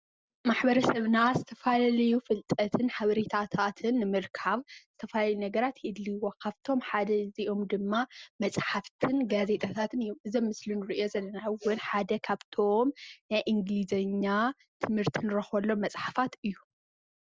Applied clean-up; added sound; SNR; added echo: none; none; none; none.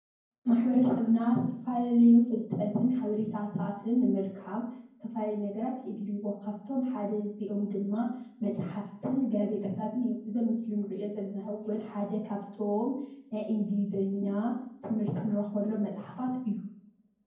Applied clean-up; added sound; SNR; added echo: none; none; none; reverberation time 0.9 s.